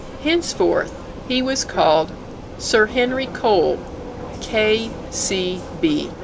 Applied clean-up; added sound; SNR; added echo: none; Vehicle; 11 dB; none.